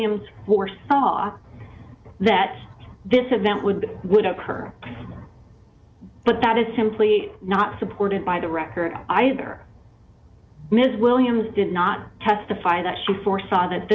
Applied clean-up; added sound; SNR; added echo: none; none; none; none.